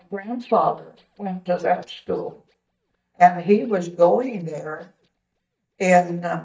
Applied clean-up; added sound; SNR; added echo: neural mask model DeepFilterNet 3.